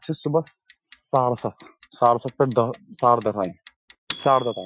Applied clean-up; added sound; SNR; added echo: classical method Wiener filter.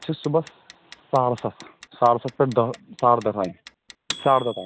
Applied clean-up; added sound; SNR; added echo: none; Clock; 18 dB; none.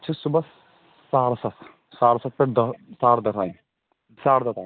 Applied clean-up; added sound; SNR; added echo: none; none; none; none.